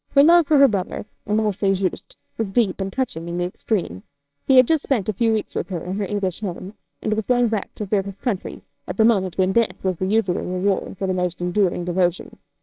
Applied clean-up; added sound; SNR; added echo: neural separator model SepFormer WHAMR!.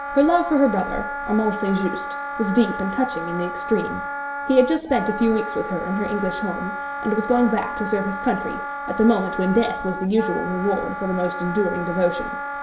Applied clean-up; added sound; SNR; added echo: none; Wind instrument, woodwind instrument; 7 dB; reverberation time 0.6 s.